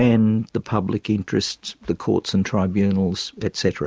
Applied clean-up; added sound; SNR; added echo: none; none; none; none.